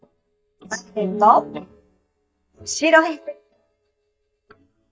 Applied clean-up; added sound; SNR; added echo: neural mask model DeepFilterNet 3.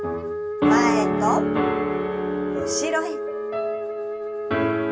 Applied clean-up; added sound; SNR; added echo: none; Wind instrument, woodwind instrument; 5 dB; reverberation time 0.1 s.